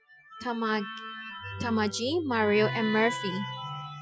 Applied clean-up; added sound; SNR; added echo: classical method Wiener filter.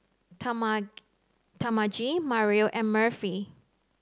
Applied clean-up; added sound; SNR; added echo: none; none; none; none.